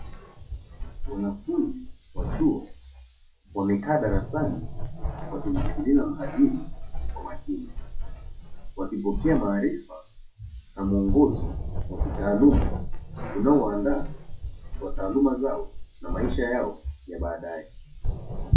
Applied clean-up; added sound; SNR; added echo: classical method WPE with log-MMSE.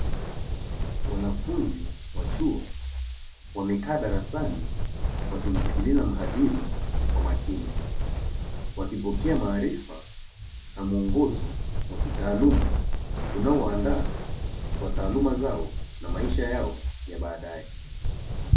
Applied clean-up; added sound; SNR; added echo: none; Wind; 0 dB; reverberation time 0.2 s.